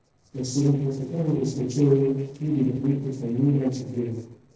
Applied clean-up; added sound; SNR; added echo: neural separator model SepFormer DNS4.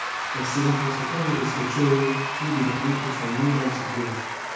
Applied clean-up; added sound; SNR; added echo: none; Applause / Crowd / Cheering; 4 dB; reverberation time 1.1 s.